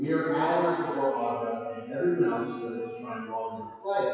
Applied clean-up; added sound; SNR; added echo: classical method WPE with log-MMSE.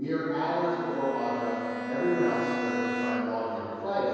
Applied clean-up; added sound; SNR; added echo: none; Bowed string instrument; 5 dB; reverberation time 2.2 s.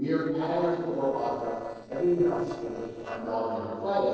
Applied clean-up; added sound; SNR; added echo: neural separator model SepFormer DNS4.